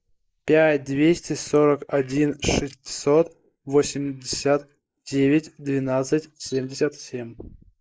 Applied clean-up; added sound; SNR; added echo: neural mask model Resemble Enhance denoiser.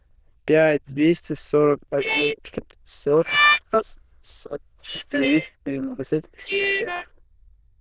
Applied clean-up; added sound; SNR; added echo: neural diffusion model UNIVERSE++.